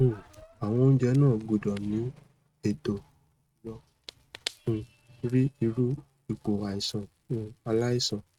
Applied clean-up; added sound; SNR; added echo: neural mask model RNNoise.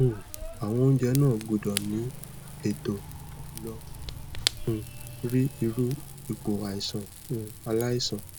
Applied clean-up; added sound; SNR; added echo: none; Fire / Rain; 9 dB; none.